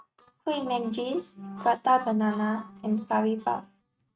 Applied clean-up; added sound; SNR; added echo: neural mask model RNNoise.